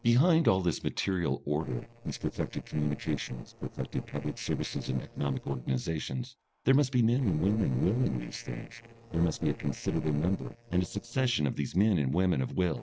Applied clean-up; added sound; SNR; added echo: neural separator model SepFormer DNS4.